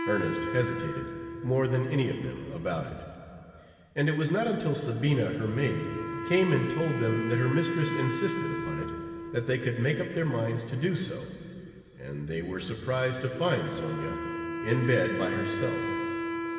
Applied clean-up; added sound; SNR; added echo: none; Wind instrument, woodwind instrument; 6 dB; reverberation time 2.7 s.